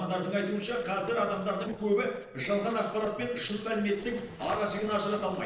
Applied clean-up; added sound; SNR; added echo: neural separator model SepFormer DNS4.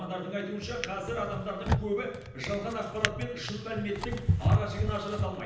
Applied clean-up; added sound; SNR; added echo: none; Drawer open or close; -2 dB; reverberation time 0.9 s.